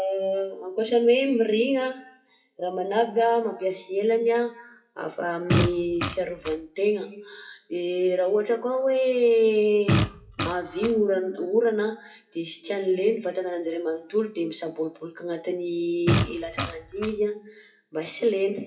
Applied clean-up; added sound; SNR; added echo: classical method WPE with log-MMSE.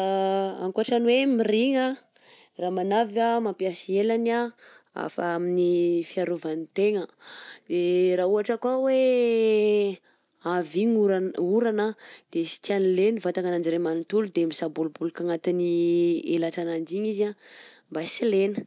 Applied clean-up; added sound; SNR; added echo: none; none; none; none.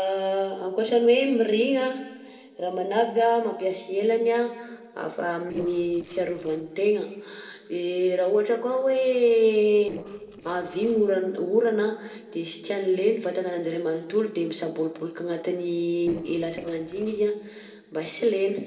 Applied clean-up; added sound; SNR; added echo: neural separator model SepFormer DNS4.